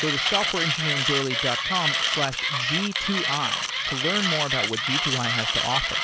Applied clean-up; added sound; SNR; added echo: none; Mechanisms; -4 dB; none.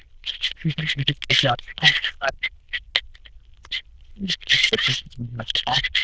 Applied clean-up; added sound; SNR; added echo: neural diffusion model UNIVERSE++.